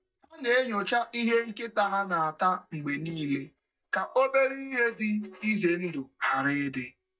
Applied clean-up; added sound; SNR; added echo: neural mask model DeepFilterNet 3.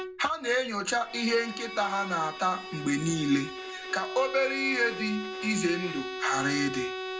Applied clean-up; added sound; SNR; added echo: none; Bowed string instrument; 8 dB; reverberation time 0.3 s.